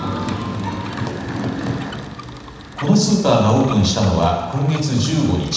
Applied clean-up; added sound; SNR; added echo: none; Bicycle; 18 dB; reverberation time 1.1 s.